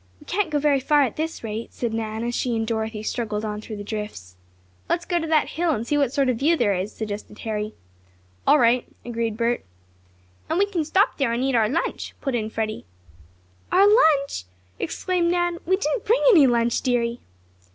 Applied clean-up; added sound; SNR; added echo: none; none; none; none.